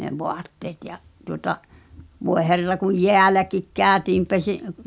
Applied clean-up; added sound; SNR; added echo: none; none; none; none.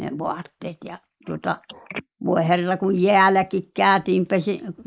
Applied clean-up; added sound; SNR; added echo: neural mask model Resemble Enhance denoiser.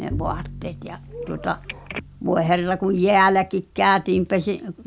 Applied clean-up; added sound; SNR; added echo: none; Telephone + Bowed string instrument; 13 dB; none.